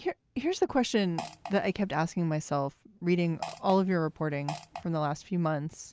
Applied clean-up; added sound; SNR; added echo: none; Fart; 14 dB; none.